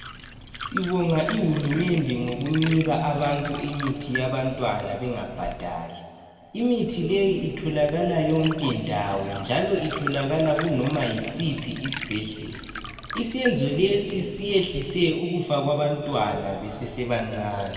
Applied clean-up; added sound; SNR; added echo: none; Liquid; 12 dB; reverberation time 2.2 s.